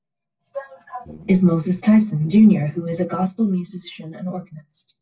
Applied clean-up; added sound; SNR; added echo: neural separator model SepFormer DNS4.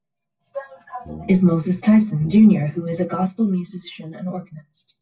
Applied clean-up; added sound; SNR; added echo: none; Brass instrument; 18 dB; reverberation time 0.2 s.